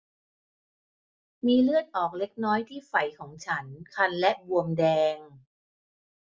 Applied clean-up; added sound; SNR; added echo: none; none; none; none.